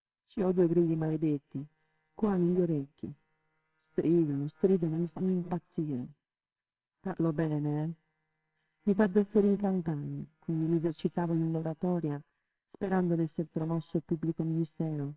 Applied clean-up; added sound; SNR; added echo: neural separator model SepFormer WHAMR!.